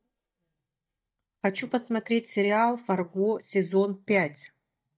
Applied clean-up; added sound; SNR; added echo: neural mask model DeepFilterNet 3.